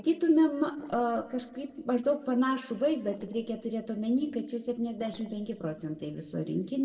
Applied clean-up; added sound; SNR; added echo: neural separator model SepFormer DNS4.